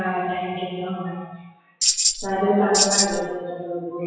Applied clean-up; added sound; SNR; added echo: classical method WPE with log-MMSE.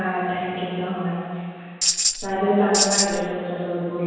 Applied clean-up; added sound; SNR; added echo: none; Tambourine; -2 dB; reverberation time 1.9 s.